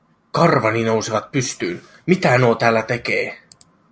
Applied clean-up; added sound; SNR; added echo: none; none; none; none.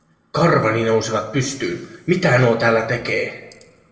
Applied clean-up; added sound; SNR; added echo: none; none; none; reverberation time 1.0 s.